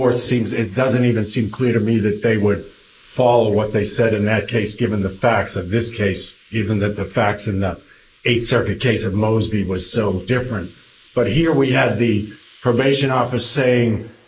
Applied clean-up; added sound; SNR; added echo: neural mask model Resemble Enhance denoiser.